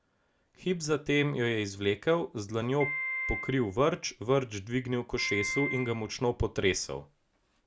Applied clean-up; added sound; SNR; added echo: none; Piano; 4 dB; none.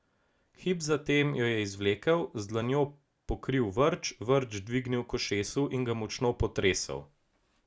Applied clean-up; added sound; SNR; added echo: none; none; none; none.